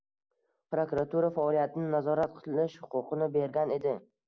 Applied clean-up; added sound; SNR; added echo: none; none; none; none.